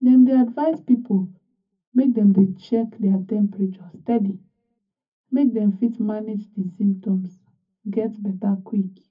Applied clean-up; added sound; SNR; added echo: none; none; none; reverberation time 0.3 s.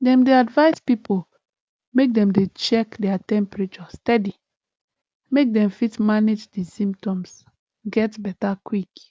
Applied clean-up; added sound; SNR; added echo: none; none; none; none.